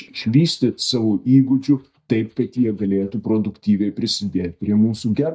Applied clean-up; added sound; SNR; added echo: neural mask model DeepFilterNet 3.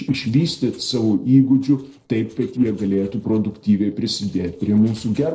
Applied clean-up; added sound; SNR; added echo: neural separator model SepFormer DNS4.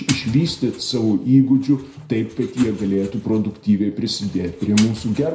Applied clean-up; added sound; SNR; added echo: none; Engine; 18 dB; reverberation time 0.5 s.